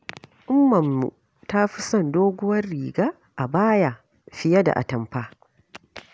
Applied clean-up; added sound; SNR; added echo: none; none; none; none.